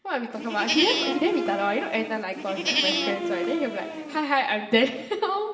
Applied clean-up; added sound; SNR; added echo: none; Livestock, farm animals, working animals; 2 dB; reverberation time 2.4 s.